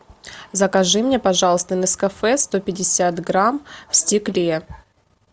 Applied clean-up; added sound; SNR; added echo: none; none; none; none.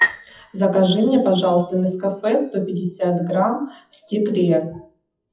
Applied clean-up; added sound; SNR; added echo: classical method WPE with log-MMSE.